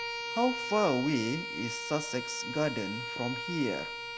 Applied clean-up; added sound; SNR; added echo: none; Bowed string instrument; 5 dB; none.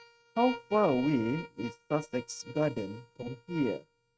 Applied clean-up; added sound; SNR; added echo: neural mask model RNNoise.